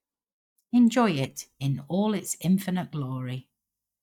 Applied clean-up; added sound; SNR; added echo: neural mask model DeepFilterNet 3.